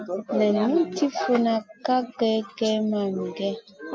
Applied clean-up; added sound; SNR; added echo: none; none; none; none.